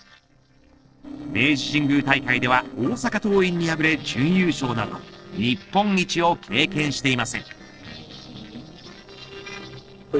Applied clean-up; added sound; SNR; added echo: neural separator model SepFormer DNS4.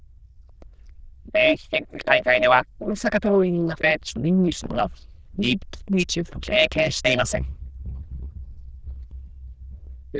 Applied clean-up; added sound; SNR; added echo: neural diffusion model UNIVERSE++.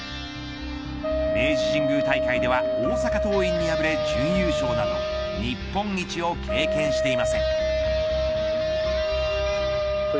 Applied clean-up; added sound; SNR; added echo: none; Wind instrument, woodwind instrument; -3 dB; none.